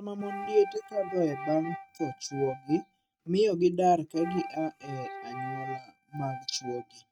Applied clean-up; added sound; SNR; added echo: neural mask model RNNoise.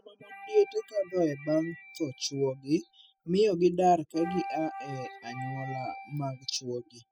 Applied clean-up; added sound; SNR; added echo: classical method spectral subtraction.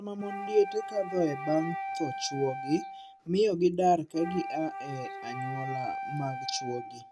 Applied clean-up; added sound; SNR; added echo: none; Wind instrument, woodwind instrument; 8 dB; none.